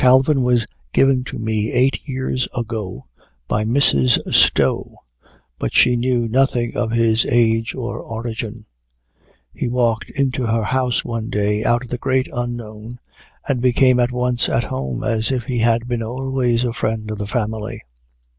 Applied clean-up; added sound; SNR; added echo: none; none; none; none.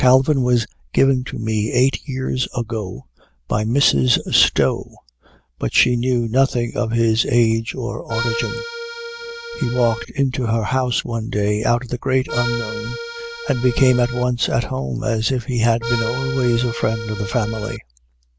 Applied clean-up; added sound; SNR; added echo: none; Accordion; 8 dB; none.